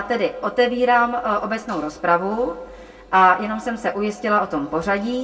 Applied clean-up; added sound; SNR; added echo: none; none; none; reverberation time 0.1 s.